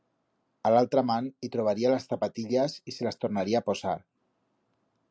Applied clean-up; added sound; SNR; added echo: none; none; none; none.